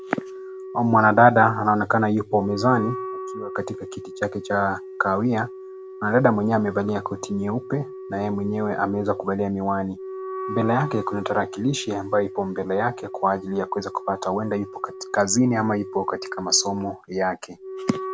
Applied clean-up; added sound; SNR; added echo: none; Wind instrument, woodwind instrument; 12 dB; none.